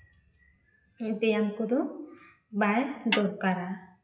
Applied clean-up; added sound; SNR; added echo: classical method WPE with log-MMSE.